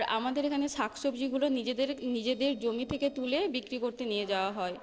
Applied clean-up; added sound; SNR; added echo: neural separator model SepFormer DNS4.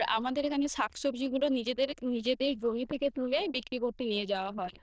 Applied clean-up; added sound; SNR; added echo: neural diffusion model UNIVERSE++.